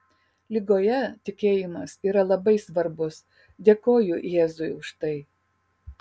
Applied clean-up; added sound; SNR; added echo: none; none; none; none.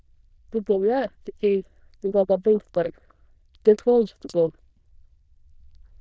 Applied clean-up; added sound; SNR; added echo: neural diffusion model UNIVERSE++.